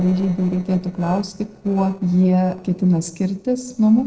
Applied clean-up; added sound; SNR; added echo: neural separator model SepFormer DNS4.